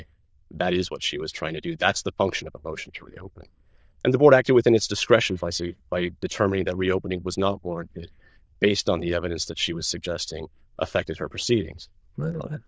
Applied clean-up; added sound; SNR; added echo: neural diffusion model UNIVERSE++.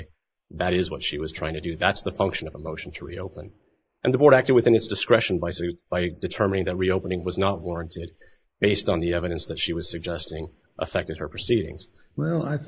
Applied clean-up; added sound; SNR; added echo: neural mask model Resemble Enhance denoiser.